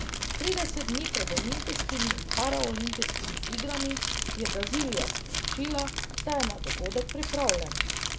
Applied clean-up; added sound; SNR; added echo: none; Crumpling, crinkling; -2 dB; none.